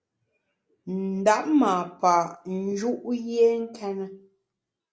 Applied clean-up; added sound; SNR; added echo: neural mask model Resemble Enhance denoiser.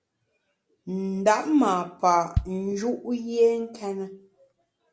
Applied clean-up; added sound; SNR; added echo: none; Bass drum; 10 dB; none.